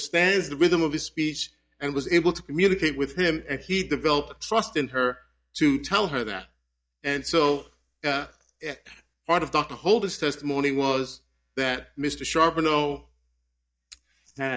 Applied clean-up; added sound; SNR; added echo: neural mask model DeepFilterNet 3.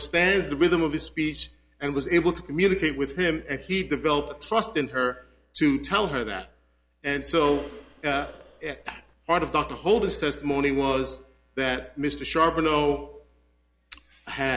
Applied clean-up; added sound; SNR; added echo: none; Cough; 19 dB; none.